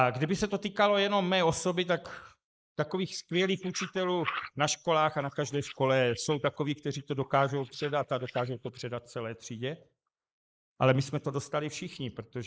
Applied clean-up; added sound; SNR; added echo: neural mask model Resemble Enhance denoiser.